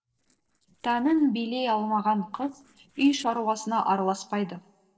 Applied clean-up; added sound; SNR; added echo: neural separator model SepFormer DNS4.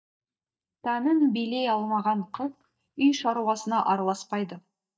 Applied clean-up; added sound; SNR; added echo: neural mask model DeepFilterNet 3.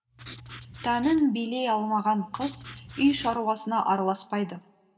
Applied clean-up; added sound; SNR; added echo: none; Writing; 12 dB; reverberation time 0.9 s.